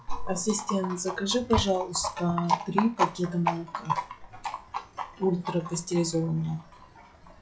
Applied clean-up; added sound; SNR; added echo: classical method log-MMSE.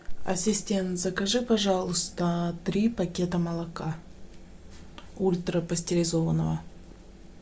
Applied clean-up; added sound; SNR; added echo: none; none; none; none.